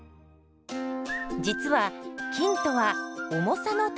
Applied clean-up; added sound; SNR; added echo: none; none; none; none.